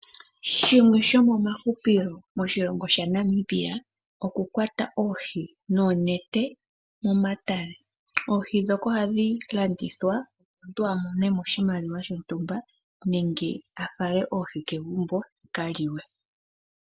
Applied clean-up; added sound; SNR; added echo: none; none; none; none.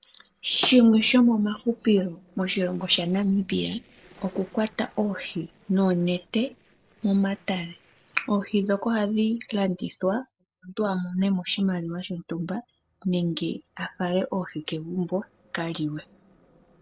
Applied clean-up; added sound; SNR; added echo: neural separator model SepFormer DNS4.